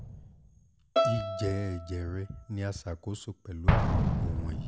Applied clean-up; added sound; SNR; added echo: none; Bowed string instrument + Explosion; -4 dB; none.